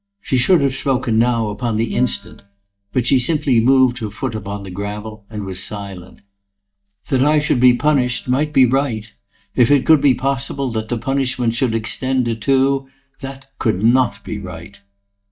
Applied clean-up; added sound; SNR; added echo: neural mask model DeepFilterNet 3.